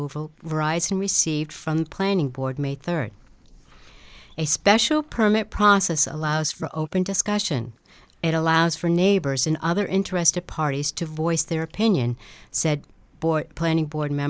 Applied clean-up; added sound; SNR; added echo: neural mask model Resemble Enhance denoiser.